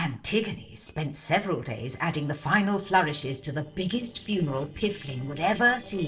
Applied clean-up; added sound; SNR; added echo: neural separator model SepFormer DNS4.